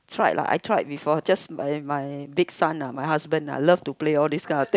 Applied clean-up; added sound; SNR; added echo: none; none; none; none.